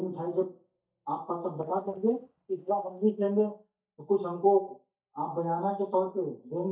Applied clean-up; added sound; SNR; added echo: neural mask model DeepFilterNet 3.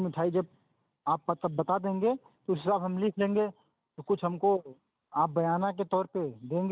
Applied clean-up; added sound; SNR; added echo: none; none; none; none.